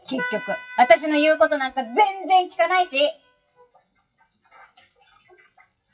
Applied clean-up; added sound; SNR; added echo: classical method WPE with log-MMSE.